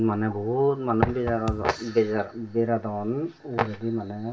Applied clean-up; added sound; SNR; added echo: none; Thump, thud; 10 dB; reverberation time 0.2 s.